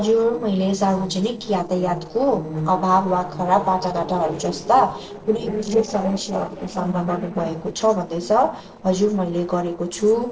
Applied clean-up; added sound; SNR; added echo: neural separator model SepFormer DNS4.